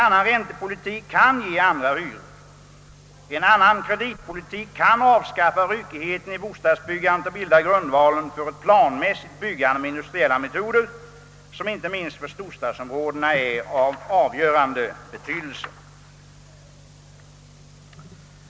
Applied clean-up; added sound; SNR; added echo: none; none; none; none.